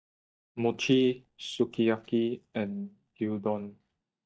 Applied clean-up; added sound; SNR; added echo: neural mask model DeepFilterNet 3.